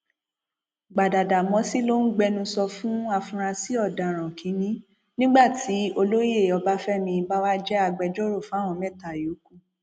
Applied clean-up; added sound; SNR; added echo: none; none; none; none.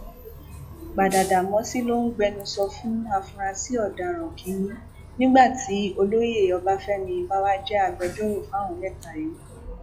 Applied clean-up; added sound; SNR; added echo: classical method log-MMSE.